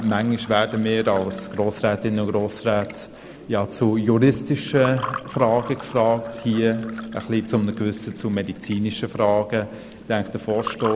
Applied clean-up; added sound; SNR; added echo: none; Fill (with liquid) / Water; 17 dB; none.